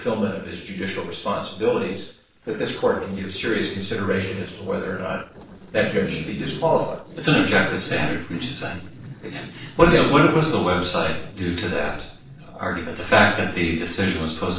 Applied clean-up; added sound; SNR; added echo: neural separator model SepFormer DNS4.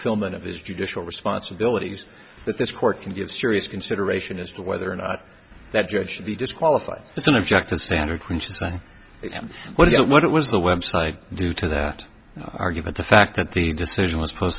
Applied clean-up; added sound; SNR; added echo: none; none; none; none.